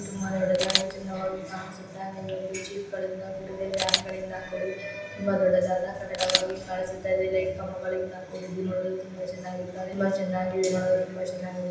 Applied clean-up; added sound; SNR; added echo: none; Camera; 3 dB; reverberation time 0.9 s.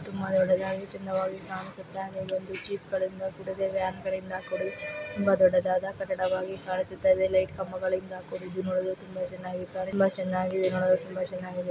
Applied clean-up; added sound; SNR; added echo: none; none; none; none.